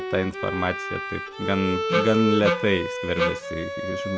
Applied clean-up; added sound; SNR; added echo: none; Wind instrument, woodwind instrument + Bowed string instrument; 1 dB; none.